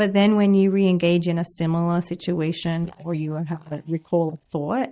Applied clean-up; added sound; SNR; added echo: neural mask model DeepFilterNet 3.